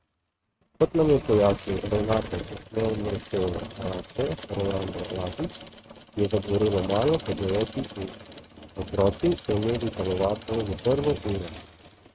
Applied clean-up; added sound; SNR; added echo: neural mask model RNNoise.